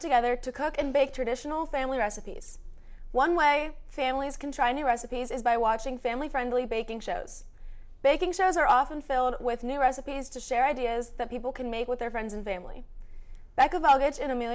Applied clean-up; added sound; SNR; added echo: none; none; none; none.